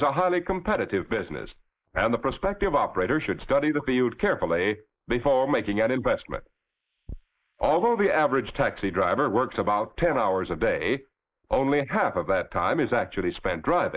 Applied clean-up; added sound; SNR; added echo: neural mask model Resemble Enhance denoiser.